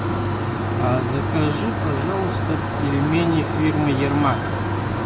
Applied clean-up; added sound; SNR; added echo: none; none; none; none.